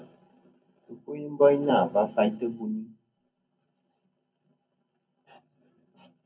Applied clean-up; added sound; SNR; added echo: none; none; none; reverberation time 0.3 s.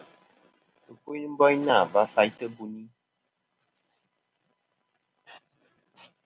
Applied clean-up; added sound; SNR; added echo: none; none; none; none.